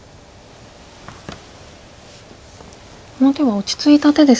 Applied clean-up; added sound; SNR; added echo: none; none; none; none.